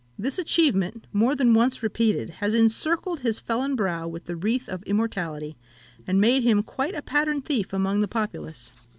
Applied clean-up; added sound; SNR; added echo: none; none; none; none.